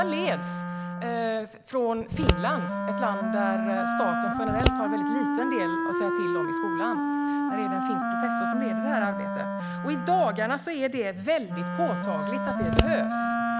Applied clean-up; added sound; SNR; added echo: none; Wind instrument, woodwind instrument + Scissors; -2 dB; none.